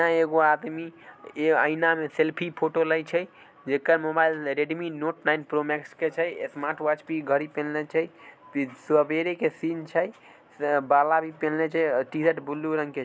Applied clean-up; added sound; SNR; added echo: none; none; none; none.